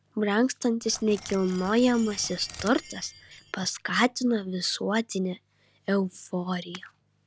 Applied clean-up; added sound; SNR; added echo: none; Chime + Crackle; 18 dB; none.